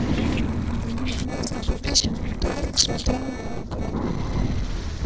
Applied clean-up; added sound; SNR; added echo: neural separator model SepFormer DNS4.